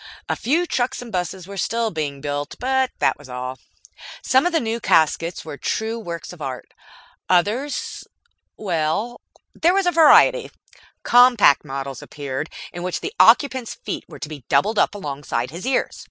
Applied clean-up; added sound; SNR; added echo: none; none; none; none.